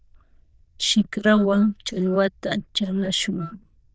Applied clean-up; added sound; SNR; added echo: neural diffusion model UNIVERSE++.